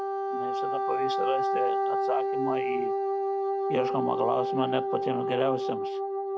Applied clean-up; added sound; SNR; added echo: none; Wind instrument, woodwind instrument; -4 dB; none.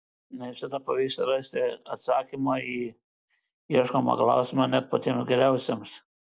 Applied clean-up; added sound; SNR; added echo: none; none; none; none.